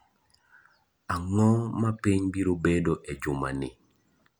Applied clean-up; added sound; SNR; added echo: none; none; none; none.